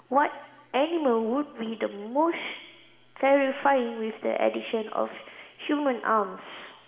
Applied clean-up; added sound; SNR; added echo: none; none; none; reverberation time 1.3 s.